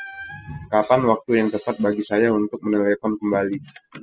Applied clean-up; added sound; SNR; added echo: classical method spectral subtraction.